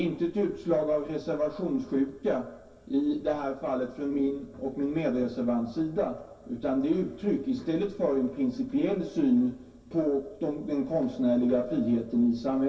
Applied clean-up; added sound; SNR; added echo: none; none; none; reverberation time 0.2 s.